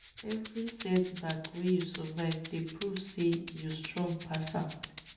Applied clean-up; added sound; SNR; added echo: none; Rattle (instrument); -2 dB; reverberation time 0.6 s.